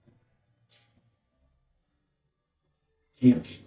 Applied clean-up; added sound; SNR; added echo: neural mask model DeepFilterNet 3.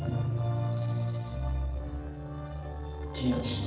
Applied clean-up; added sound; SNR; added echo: neural separator model SepFormer DNS4.